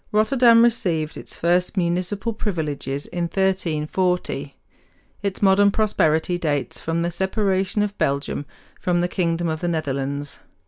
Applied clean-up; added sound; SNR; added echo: none; none; none; none.